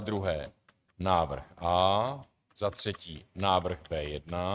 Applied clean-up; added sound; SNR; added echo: neural mask model RNNoise.